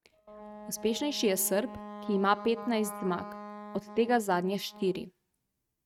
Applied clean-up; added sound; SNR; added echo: neural mask model RNNoise.